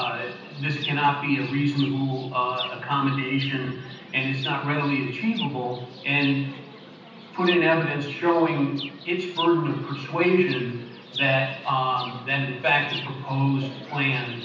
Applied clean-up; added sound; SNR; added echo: none; Chirp, tweet; 14 dB; reverberation time 0.9 s.